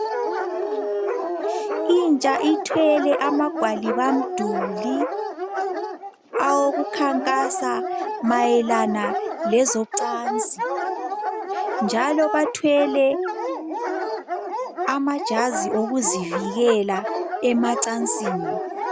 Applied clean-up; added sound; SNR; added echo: none; Dog; 3 dB; none.